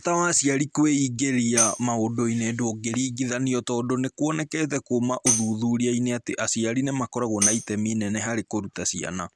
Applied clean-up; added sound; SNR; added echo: none; Tambourine; 5 dB; none.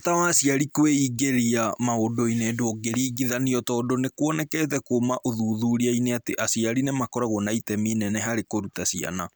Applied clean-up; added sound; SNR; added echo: none; none; none; none.